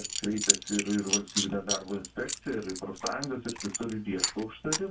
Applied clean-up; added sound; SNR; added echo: none; Coin (dropping) / Zipper (clothing); 0 dB; reverberation time 0.2 s.